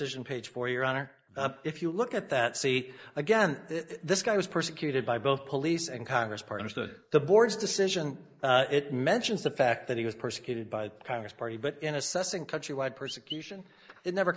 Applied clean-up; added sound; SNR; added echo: neural mask model Resemble Enhance denoiser.